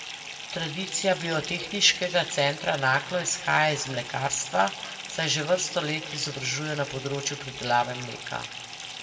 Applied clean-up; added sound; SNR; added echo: none; Fill (with liquid) / Bathtub (filling or washing); 11 dB; reverberation time 1.3 s.